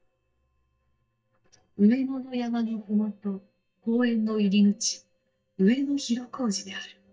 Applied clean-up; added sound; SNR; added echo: neural mask model DeepFilterNet 3.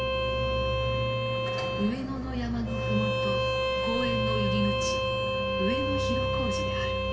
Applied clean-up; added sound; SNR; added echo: none; Bowed string instrument; -1 dB; reverberation time 0.4 s.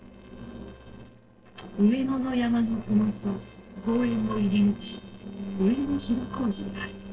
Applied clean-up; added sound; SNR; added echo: neural separator model SepFormer DNS4.